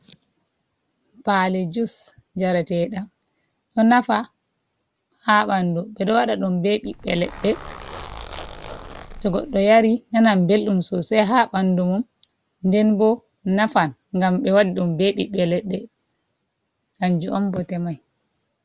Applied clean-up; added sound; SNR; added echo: none; Zipper (clothing); 14 dB; none.